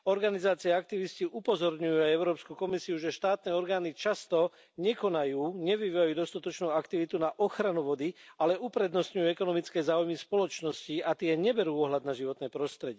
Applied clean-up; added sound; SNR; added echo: none; none; none; none.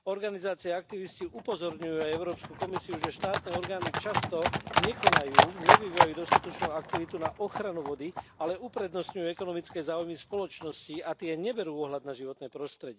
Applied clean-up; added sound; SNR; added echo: none; Livestock, farm animals, working animals; -3 dB; none.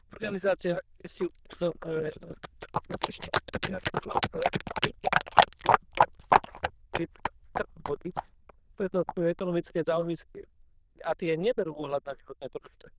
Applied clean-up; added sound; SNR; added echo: neural diffusion model UNIVERSE++.